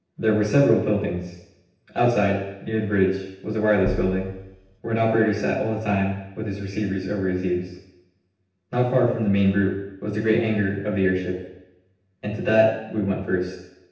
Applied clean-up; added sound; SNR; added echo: none; Bass drum; 9 dB; reverberation time 0.9 s.